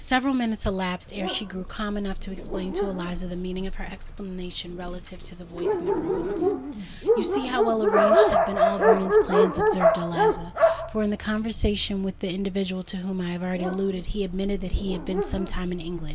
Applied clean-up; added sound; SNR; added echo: none; Dog; -3 dB; none.